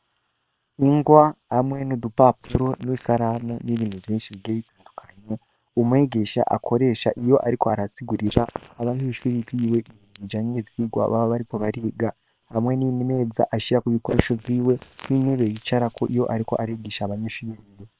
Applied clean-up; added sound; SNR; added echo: neural separator model SepFormer WHAM!.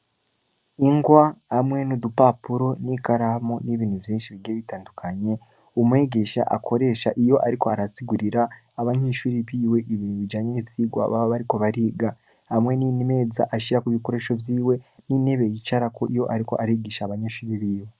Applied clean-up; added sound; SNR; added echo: none; none; none; none.